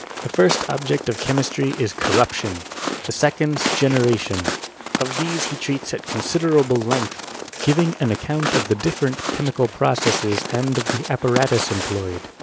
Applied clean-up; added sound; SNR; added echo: none; Walk, footsteps; 6 dB; none.